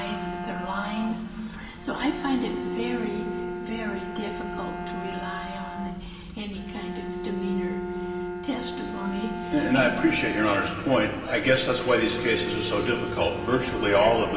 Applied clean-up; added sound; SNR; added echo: none; Bowed string instrument; 7 dB; reverberation time 2.5 s.